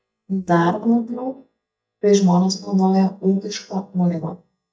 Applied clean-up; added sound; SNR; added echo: neural mask model DeepFilterNet 3.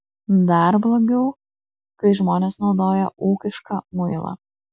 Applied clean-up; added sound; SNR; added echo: none; none; none; none.